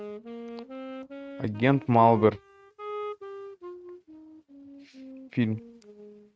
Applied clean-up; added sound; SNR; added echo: neural mask model RNNoise.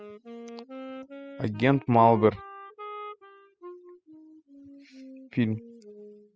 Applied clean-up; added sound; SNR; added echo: classical method spectral subtraction.